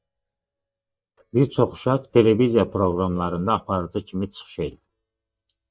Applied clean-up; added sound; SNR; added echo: neural mask model DeepFilterNet 3.